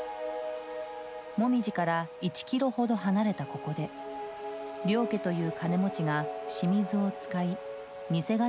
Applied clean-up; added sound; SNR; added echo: none; none; none; none.